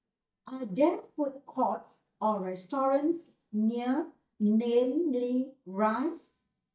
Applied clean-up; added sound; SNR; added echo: neural mask model DeepFilterNet 3.